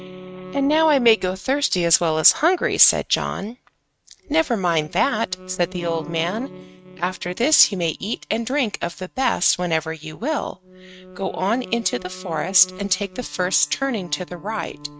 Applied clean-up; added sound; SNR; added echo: neural mask model RNNoise.